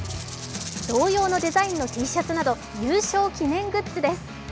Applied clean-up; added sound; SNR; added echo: none; Bowed string instrument + Rattle (instrument); 14 dB; none.